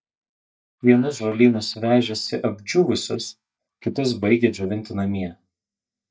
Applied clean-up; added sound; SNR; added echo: neural mask model DeepFilterNet 3.